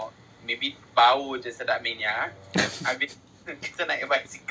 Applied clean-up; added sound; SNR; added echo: none; none; none; none.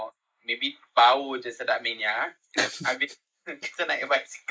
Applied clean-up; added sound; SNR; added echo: neural mask model Resemble Enhance denoiser.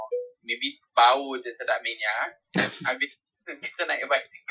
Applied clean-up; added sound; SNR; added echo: classical method Wiener filter.